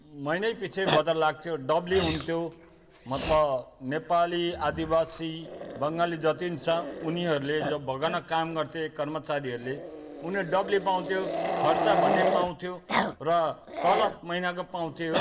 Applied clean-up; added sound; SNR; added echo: none; Growling; 5 dB; reverberation time 2.0 s.